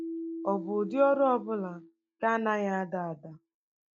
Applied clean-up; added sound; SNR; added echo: neural mask model DeepFilterNet 3.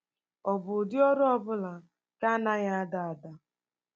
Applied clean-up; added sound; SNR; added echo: none; none; none; none.